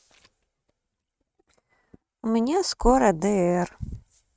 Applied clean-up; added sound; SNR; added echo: neural mask model RNNoise.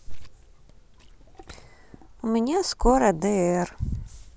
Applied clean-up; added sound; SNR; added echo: none; Liquid; 11 dB; none.